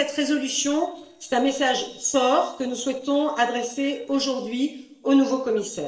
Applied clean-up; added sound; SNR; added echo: neural separator model SepFormer DNS4.